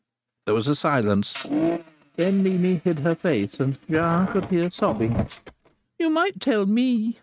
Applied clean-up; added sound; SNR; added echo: neural mask model RNNoise.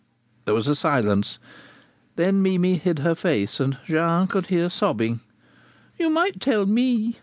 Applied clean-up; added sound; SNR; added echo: none; none; none; none.